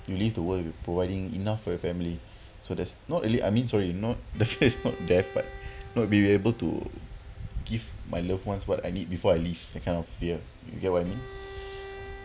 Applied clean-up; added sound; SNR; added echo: none; Bowed string instrument; 20 dB; none.